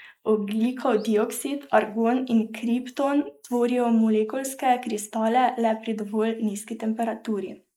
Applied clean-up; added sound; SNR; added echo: neural mask model Resemble Enhance denoiser.